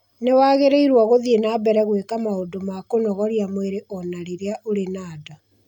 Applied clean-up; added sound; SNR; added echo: none; none; none; none.